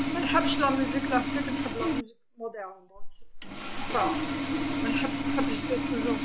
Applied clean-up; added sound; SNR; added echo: none; Sawing; -2 dB; none.